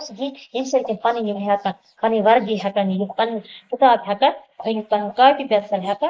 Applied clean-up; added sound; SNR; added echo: neural mask model Resemble Enhance denoiser.